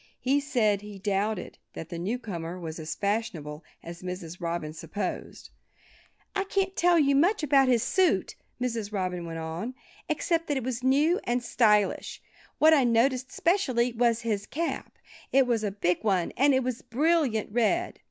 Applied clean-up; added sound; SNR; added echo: none; none; none; none.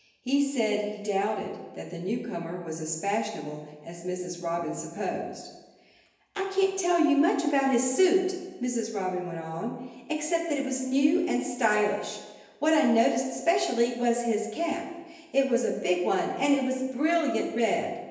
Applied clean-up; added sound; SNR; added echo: none; none; none; reverberation time 1.0 s.